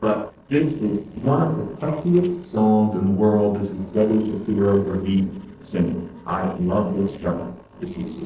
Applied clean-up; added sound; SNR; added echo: neural separator model SepFormer DNS4.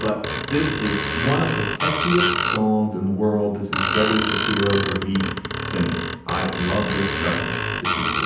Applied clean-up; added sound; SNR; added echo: none; Screech; 1 dB; reverberation time 0.9 s.